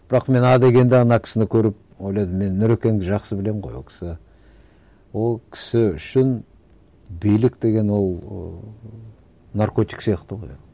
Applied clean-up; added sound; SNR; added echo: none; none; none; none.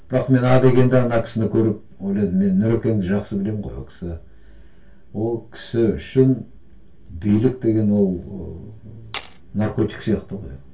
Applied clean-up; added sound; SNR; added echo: none; Tools; 15 dB; reverberation time 0.2 s.